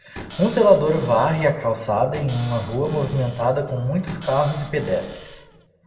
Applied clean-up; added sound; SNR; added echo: none; Cupboard open or close / Door; 15 dB; reverberation time 1.0 s.